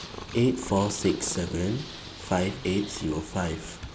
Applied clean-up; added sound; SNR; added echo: none; Purr; 12 dB; none.